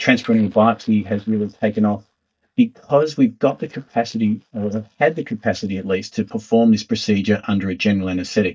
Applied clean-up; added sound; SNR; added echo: neural mask model DeepFilterNet 3.